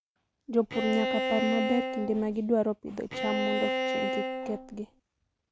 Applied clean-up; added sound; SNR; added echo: none; Bowed string instrument; 1 dB; none.